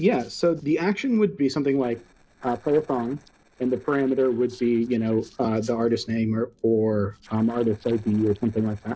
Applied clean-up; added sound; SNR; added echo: neural separator model SepFormer DNS4.